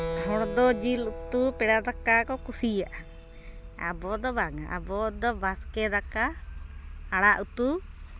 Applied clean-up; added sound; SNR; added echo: none; Keyboard (musical); 13 dB; none.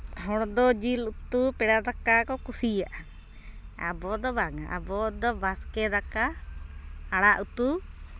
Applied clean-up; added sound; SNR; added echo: none; none; none; none.